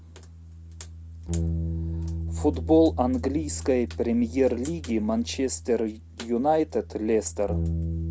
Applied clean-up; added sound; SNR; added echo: none; Bass guitar; 6 dB; none.